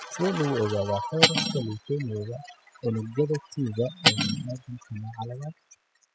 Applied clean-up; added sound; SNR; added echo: classical method spectral subtraction.